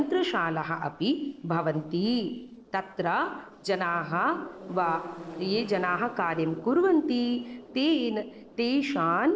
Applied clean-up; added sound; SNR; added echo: neural separator model SepFormer DNS4.